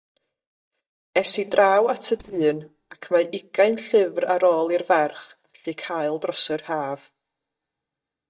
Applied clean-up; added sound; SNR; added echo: neural mask model DeepFilterNet 3.